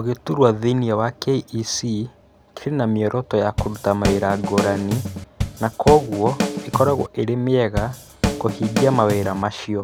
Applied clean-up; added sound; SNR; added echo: none; Drum kit; 4 dB; none.